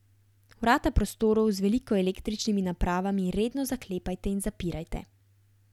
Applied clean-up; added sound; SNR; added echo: none; none; none; none.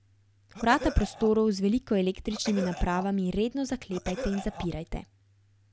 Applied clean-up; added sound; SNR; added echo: none; Cough; 11 dB; none.